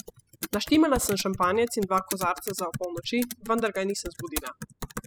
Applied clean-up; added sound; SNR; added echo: classical method spectral subtraction.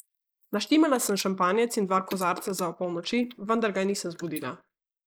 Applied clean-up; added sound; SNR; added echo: neural mask model Resemble Enhance denoiser.